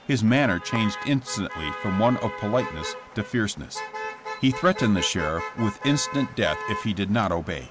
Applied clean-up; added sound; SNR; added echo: none; Motor vehicle (road); 10 dB; none.